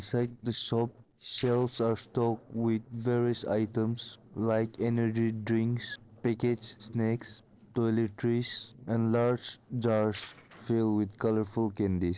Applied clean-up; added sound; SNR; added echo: neural separator model SepFormer DNS4.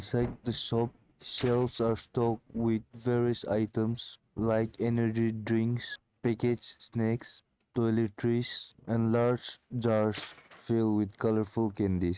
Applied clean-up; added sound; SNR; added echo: neural mask model RNNoise.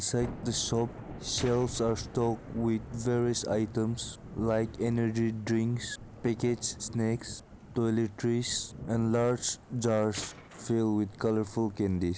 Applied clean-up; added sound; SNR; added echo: none; Thunder / Rain + Tools; 15 dB; none.